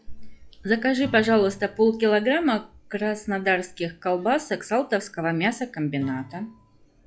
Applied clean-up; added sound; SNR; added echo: classical method log-MMSE.